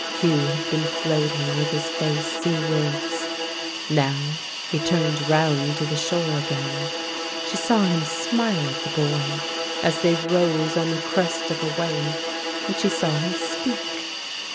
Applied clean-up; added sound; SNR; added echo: none; Bowed string instrument + Hiss; 3 dB; none.